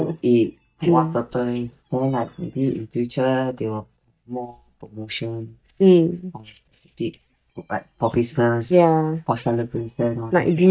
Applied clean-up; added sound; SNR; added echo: neural mask model DeepFilterNet 3.